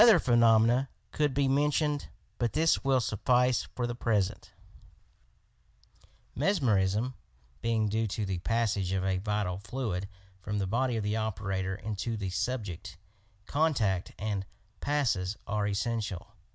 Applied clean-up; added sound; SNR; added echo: none; none; none; none.